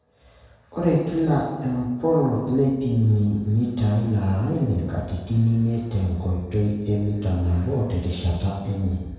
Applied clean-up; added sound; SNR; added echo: none; none; none; reverberation time 1.2 s.